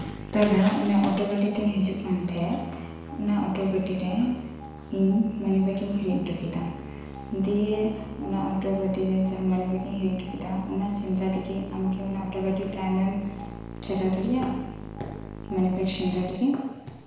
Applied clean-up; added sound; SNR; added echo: none; Musical instrument; 13 dB; reverberation time 1.0 s.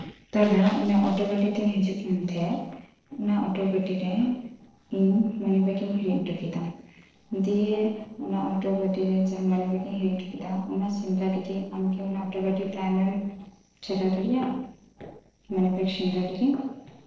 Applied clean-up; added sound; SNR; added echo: neural separator model SepFormer DNS4.